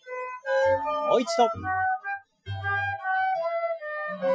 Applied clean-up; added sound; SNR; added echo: classical method Wiener filter.